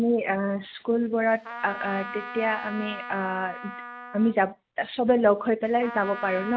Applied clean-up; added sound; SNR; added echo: none; Trumpet; 14 dB; none.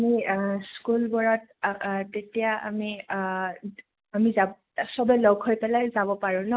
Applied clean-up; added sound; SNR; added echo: none; none; none; none.